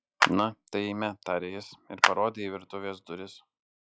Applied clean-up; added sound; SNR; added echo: classical method log-MMSE.